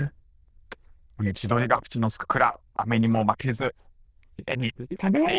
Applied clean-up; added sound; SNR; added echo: neural diffusion model UNIVERSE++.